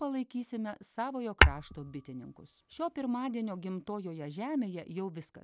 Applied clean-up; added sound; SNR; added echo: none; Tap / Hammer / Glass; -5 dB; none.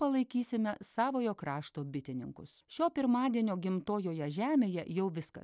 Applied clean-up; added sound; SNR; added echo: none; none; none; none.